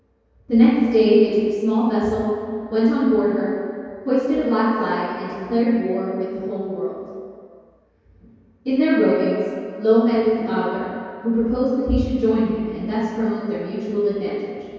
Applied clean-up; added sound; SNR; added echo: none; none; none; reverberation time 2.2 s.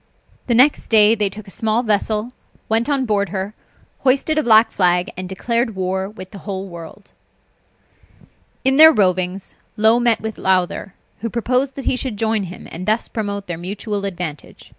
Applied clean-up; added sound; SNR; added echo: none; none; none; none.